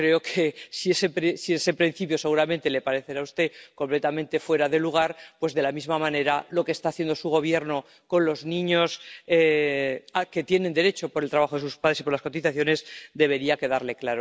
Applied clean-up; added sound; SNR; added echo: none; none; none; none.